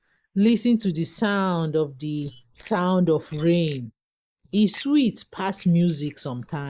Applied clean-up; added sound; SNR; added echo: neural mask model Resemble Enhance denoiser.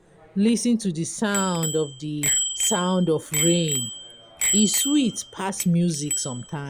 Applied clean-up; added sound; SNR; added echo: none; Bicycle bell; 4 dB; none.